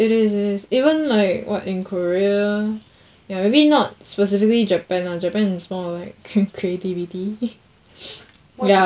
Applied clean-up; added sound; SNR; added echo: none; none; none; none.